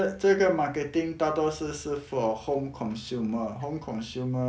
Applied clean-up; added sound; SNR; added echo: none; none; none; none.